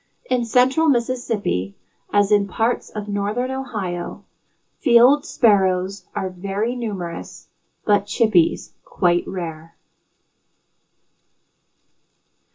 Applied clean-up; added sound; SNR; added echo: none; none; none; reverberation time 0.2 s.